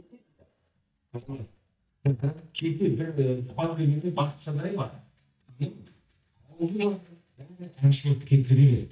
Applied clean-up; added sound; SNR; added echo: neural mask model DeepFilterNet 3.